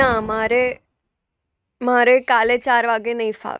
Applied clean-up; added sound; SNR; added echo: neural mask model RNNoise.